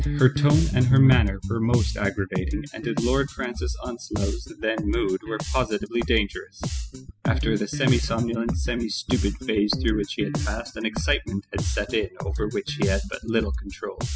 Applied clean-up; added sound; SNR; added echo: classical method spectral subtraction.